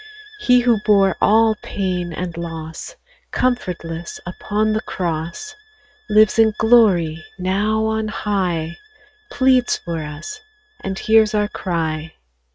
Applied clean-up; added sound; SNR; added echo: neural mask model RNNoise.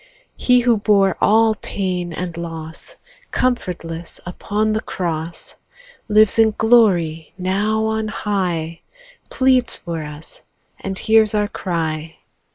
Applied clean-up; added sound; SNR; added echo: neural mask model Resemble Enhance denoiser.